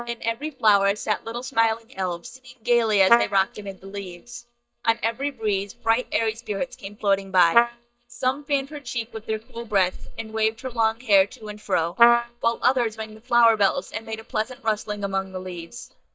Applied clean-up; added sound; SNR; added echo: neural mask model DeepFilterNet 3.